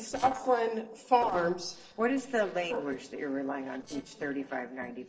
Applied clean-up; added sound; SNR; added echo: neural separator model SepFormer DNS4.